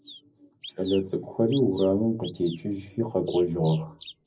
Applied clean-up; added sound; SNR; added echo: none; Bird vocalization, bird call, bird song; 20 dB; reverberation time 0.4 s.